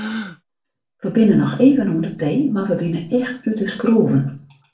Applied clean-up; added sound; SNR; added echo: none; Gasp; 19 dB; reverberation time 0.3 s.